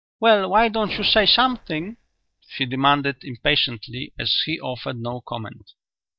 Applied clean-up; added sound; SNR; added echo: neural mask model DeepFilterNet 3.